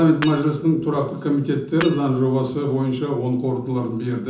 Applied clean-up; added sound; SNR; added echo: none; Shatter / Hammer; 13 dB; reverberation time 0.6 s.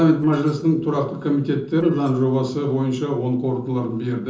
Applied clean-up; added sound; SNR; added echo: neural separator model SepFormer DNS4.